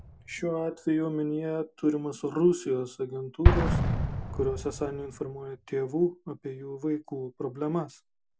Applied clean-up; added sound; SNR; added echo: none; Explosion; 1 dB; none.